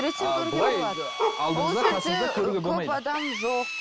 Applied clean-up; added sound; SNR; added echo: none; Bark + Drill; 4 dB; none.